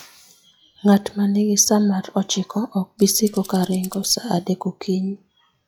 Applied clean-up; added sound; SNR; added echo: classical method log-MMSE.